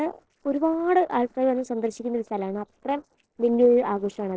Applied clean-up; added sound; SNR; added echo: neural separator model SepFormer DNS4.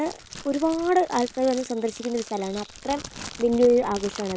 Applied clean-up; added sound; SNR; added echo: none; Crackle; 16 dB; none.